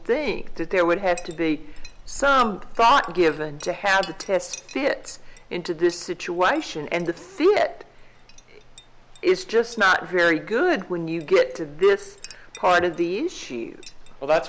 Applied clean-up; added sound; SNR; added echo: none; Chink, clink; 16 dB; none.